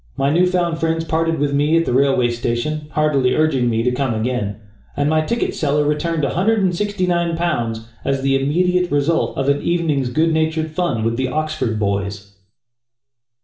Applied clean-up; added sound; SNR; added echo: none; none; none; reverberation time 0.5 s.